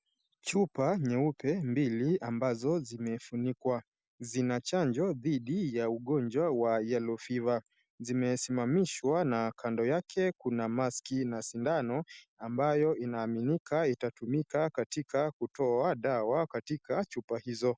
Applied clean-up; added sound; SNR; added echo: none; none; none; none.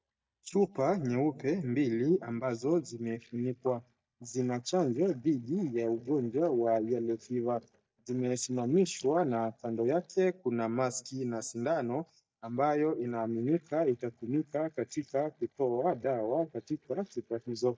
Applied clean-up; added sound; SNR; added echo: neural mask model DeepFilterNet 3.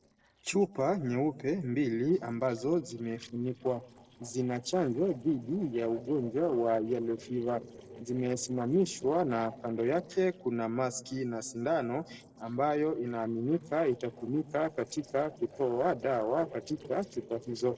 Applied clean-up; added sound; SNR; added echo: neural separator model SepFormer DNS4.